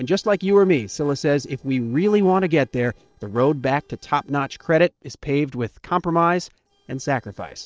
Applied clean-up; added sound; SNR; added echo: neural separator model SepFormer DNS4.